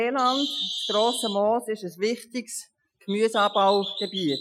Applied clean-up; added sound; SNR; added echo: classical method Wiener filter.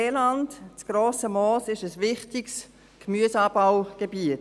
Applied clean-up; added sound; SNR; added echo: none; none; none; none.